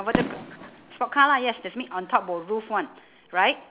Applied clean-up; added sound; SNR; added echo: none; Fireworks; 10 dB; none.